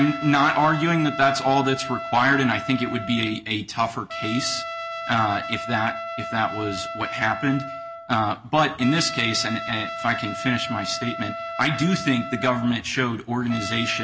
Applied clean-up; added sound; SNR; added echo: none; Trumpet; 9 dB; none.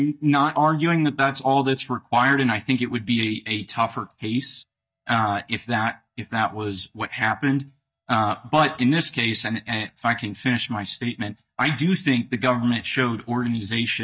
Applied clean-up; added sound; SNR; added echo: neural mask model DeepFilterNet 3.